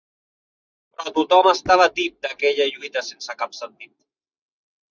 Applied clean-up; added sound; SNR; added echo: neural mask model DeepFilterNet 3.